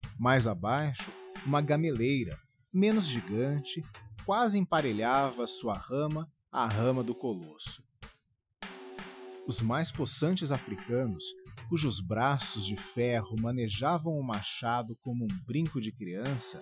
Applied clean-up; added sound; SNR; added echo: classical method Wiener filter.